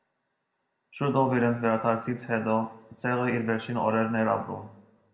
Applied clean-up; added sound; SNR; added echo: none; none; none; reverberation time 0.7 s.